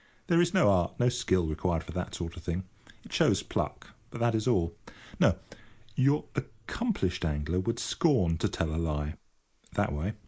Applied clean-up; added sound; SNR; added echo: neural mask model Resemble Enhance denoiser.